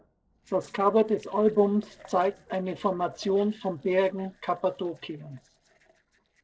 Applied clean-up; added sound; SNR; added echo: neural separator model SepFormer DNS4.